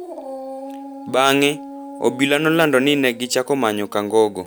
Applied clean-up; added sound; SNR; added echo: none; Dog; 15 dB; none.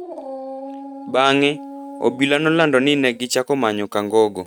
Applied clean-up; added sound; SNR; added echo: neural mask model RNNoise.